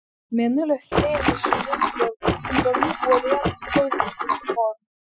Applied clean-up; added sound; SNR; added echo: classical method Wiener filter.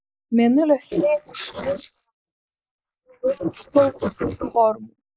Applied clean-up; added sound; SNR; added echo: neural mask model Resemble Enhance denoiser.